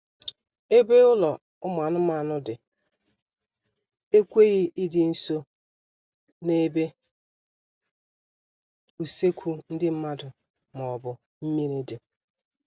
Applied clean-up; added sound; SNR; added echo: none; none; none; none.